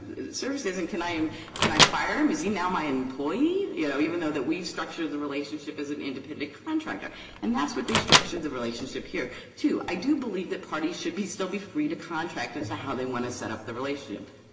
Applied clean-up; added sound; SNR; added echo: none; Microwave oven; -1 dB; reverberation time 1.9 s.